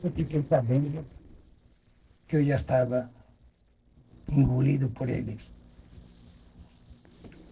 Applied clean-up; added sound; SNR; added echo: neural separator model SepFormer DNS4.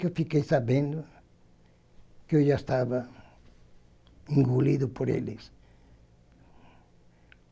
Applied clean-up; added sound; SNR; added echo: none; none; none; none.